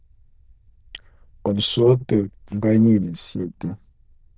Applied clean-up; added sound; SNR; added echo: neural diffusion model UNIVERSE++.